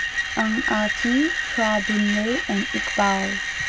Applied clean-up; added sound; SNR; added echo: none; Screech; 2 dB; none.